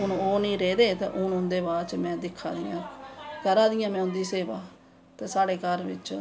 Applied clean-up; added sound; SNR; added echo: none; Keyboard (musical) + Bowed string instrument; 20 dB; none.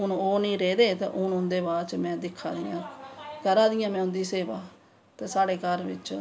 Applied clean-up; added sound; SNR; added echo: none; none; none; none.